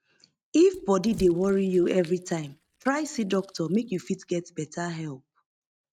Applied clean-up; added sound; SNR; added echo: neural mask model RNNoise.